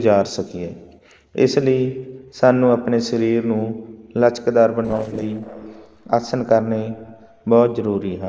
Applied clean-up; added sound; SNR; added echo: neural separator model SepFormer DNS4.